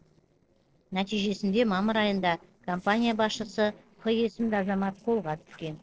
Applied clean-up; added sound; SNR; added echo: neural separator model SepFormer DNS4.